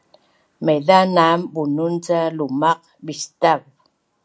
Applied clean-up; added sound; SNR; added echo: none; none; none; none.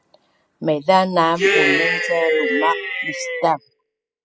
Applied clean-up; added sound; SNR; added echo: classical method spectral subtraction.